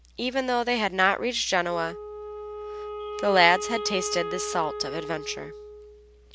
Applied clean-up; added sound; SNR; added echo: none; Wind instrument, woodwind instrument; 9 dB; none.